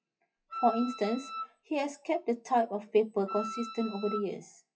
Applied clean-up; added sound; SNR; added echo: classical method WPE with log-MMSE.